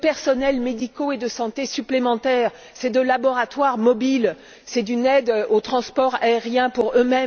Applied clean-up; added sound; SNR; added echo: none; none; none; none.